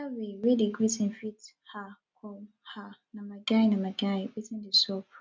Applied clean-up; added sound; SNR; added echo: none; none; none; none.